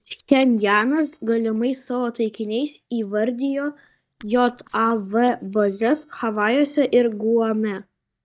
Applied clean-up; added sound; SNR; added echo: neural mask model DeepFilterNet 3.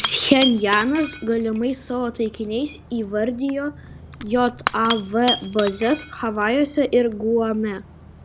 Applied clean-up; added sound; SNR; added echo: none; Shatter / Crushing; 11 dB; none.